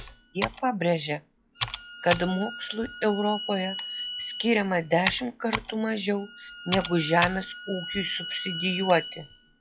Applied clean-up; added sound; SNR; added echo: classical method log-MMSE.